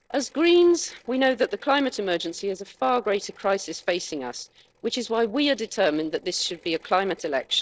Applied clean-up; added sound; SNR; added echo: neural separator model SepFormer DNS4.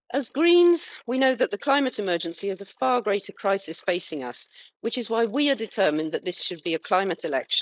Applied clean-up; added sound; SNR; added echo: neural mask model Resemble Enhance denoiser.